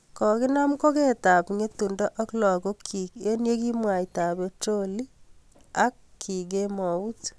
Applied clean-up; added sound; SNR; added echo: none; none; none; none.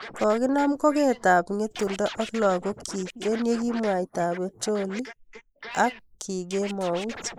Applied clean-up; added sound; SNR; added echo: neural mask model Resemble Enhance denoiser.